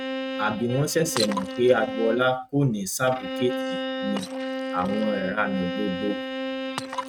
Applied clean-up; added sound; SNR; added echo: neural mask model RNNoise.